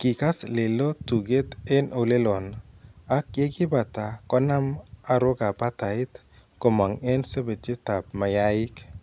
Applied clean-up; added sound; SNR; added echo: none; none; none; none.